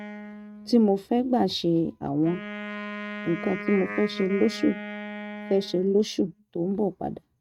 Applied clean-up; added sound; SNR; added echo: neural mask model RNNoise.